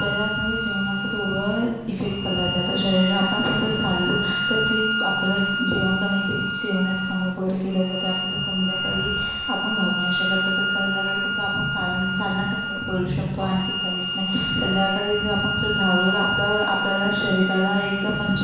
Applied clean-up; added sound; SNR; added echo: none; Bowed string instrument; 1 dB; reverberation time 1.1 s.